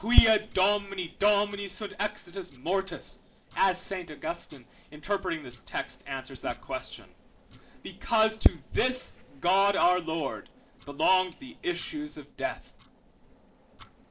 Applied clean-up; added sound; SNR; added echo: neural separator model SepFormer DNS4.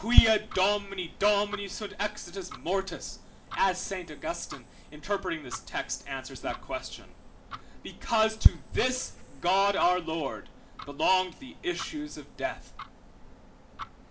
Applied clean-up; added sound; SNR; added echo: none; Tick-tock; 2 dB; reverberation time 0.4 s.